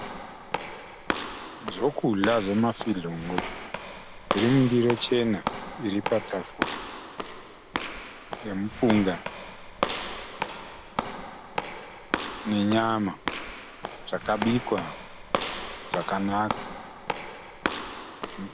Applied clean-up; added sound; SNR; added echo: none; Walk, footsteps / Slam; 5 dB; none.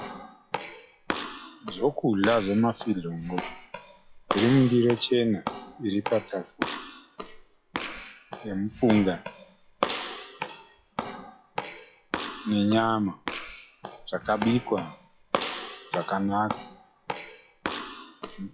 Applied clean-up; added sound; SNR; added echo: classical method log-MMSE.